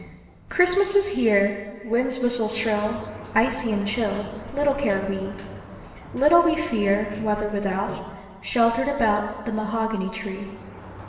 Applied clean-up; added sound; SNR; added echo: none; Sliding door; 18 dB; reverberation time 2.1 s.